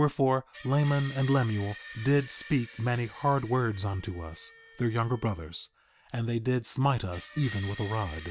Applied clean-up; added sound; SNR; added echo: none; Screech; 17 dB; none.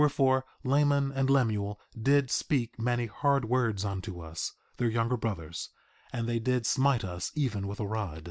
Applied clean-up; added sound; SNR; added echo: none; none; none; none.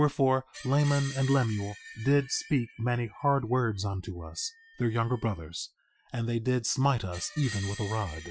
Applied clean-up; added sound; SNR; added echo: classical method Wiener filter.